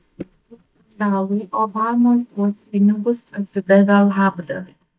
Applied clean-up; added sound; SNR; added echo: neural mask model DeepFilterNet 3.